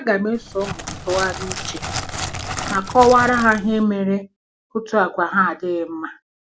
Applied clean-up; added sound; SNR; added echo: none; Crackle; 8 dB; none.